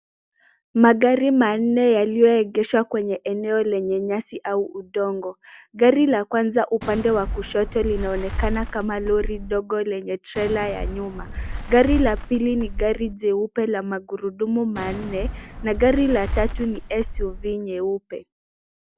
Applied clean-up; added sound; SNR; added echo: none; Fireworks; 7 dB; none.